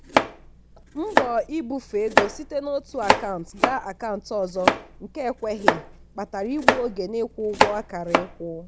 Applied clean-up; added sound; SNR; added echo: none; Domestic sounds, home sounds; -3 dB; none.